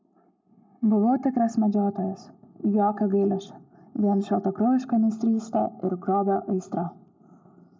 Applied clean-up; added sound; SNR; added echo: none; none; none; none.